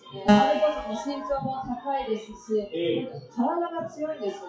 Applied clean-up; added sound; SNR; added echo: classical method WPE with log-MMSE.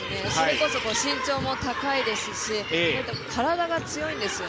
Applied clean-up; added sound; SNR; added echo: none; none; none; none.